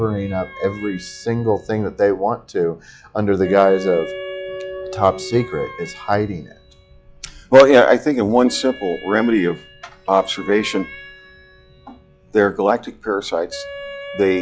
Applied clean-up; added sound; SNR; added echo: classical method log-MMSE.